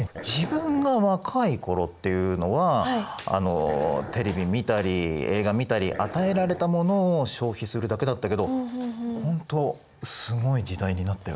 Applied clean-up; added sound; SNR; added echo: none; Dog; 14 dB; none.